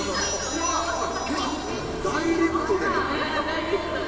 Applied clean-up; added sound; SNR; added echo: none; Mechanical fan; 16 dB; reverberation time 2.8 s.